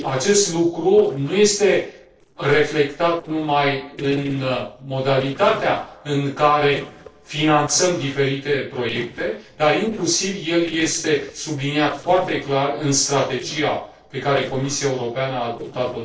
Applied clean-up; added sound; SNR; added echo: neural separator model SepFormer DNS4.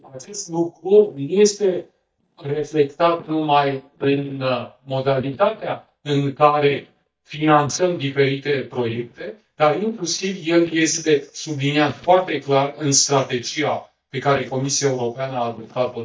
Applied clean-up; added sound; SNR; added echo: neural mask model DeepFilterNet 3.